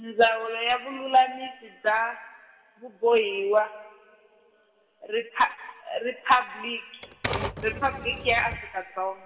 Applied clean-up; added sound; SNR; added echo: none; Typewriter; 8 dB; reverberation time 2.5 s.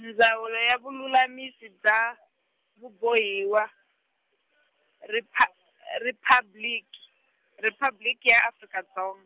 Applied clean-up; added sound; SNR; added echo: none; none; none; none.